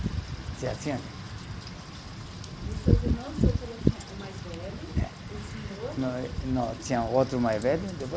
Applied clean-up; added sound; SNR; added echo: none; Wind / Rain; -1 dB; none.